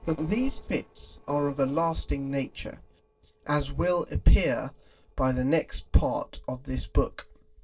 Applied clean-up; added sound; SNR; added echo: neural separator model SepFormer DNS4.